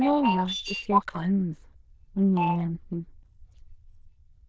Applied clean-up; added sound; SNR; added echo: neural diffusion model UNIVERSE++.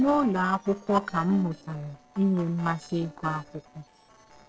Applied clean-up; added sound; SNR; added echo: neural separator model SepFormer DNS4.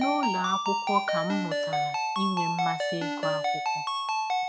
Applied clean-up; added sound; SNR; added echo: none; Ringtone; -4 dB; none.